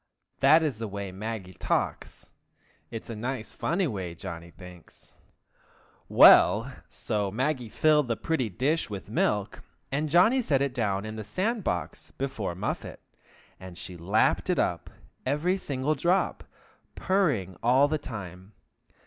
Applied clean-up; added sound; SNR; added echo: none; none; none; none.